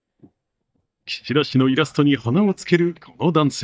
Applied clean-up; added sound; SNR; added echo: neural mask model DeepFilterNet 3.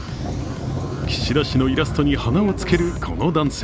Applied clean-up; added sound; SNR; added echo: none; Sliding door; 5 dB; none.